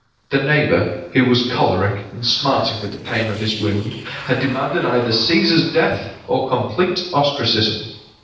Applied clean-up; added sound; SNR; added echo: neural separator model SepFormer DNS4.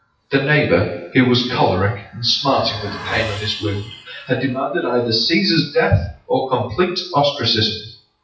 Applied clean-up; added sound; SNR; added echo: classical method WPE with log-MMSE.